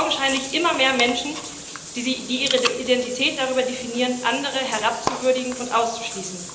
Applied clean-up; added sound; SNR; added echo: none; Bathtub (filling or washing) / Water; 9 dB; reverberation time 0.9 s.